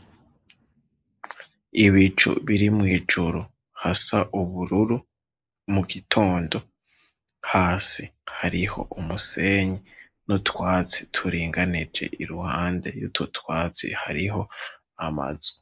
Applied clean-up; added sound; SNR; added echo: neural mask model Resemble Enhance denoiser.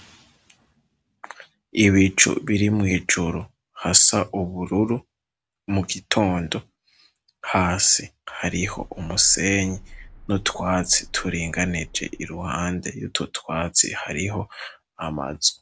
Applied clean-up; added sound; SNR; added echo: none; Car; 19 dB; none.